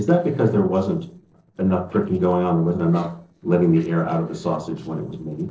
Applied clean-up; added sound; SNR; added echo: neural separator model SepFormer DNS4.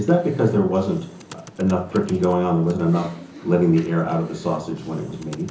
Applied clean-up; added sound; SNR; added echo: none; Computer keyboard; 20 dB; reverberation time 0.6 s.